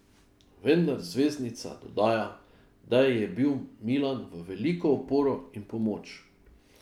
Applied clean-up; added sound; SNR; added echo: none; none; none; none.